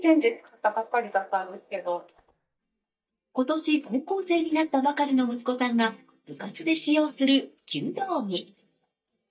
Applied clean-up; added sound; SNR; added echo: neural mask model DeepFilterNet 3.